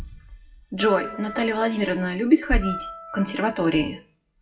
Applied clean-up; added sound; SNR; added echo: classical method WPE with log-MMSE.